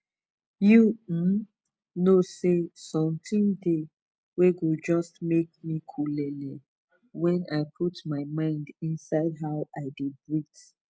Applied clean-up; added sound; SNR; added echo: none; none; none; none.